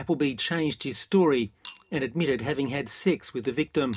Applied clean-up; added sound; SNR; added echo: none; Chink, clink; 20 dB; reverberation time 0.3 s.